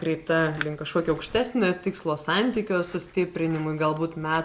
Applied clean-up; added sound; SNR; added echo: none; Scissors; 19 dB; none.